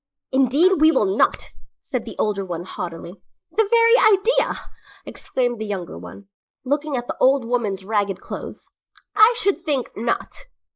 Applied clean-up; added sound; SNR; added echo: neural mask model Resemble Enhance denoiser.